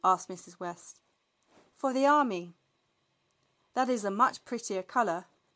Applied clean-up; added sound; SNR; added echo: none; none; none; none.